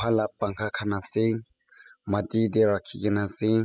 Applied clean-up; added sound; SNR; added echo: classical method spectral subtraction.